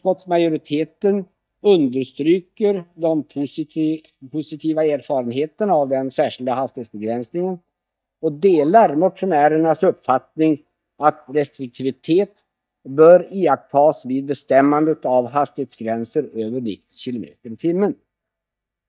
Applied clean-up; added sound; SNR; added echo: neural mask model DeepFilterNet 3.